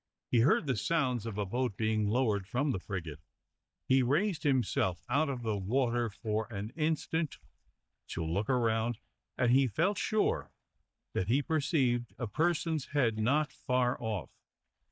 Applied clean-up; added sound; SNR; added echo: neural mask model DeepFilterNet 3.